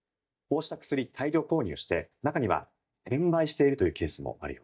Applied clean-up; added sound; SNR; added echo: neural mask model DeepFilterNet 3.